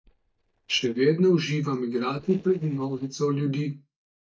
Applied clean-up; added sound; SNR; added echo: neural mask model DeepFilterNet 3.